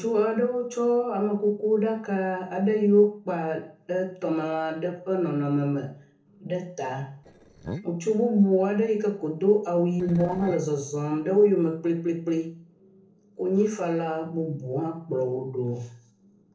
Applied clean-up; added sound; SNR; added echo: neural separator model SepFormer DNS4.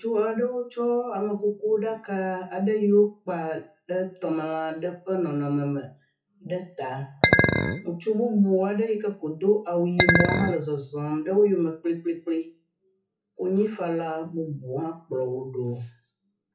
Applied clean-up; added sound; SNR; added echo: classical method WPE with log-MMSE.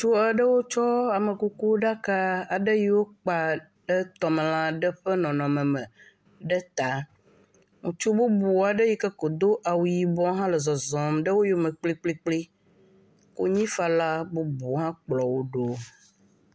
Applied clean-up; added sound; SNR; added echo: none; none; none; none.